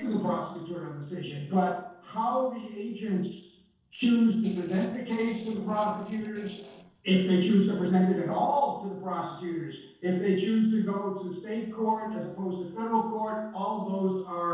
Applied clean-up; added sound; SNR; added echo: neural separator model SepFormer DNS4.